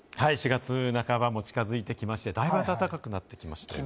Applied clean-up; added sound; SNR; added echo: none; none; none; none.